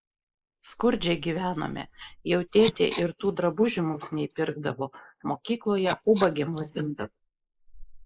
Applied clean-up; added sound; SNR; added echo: neural mask model Resemble Enhance denoiser.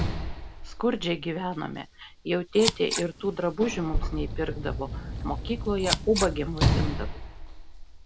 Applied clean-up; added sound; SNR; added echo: none; Sliding door / Slam + Scissors; 1 dB; none.